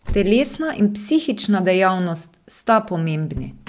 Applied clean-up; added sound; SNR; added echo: none; Motor vehicle (road); 15 dB; none.